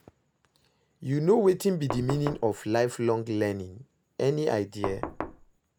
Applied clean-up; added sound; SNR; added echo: none; Knock; 8 dB; none.